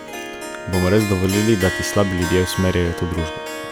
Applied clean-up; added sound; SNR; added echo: none; Harp; 8 dB; none.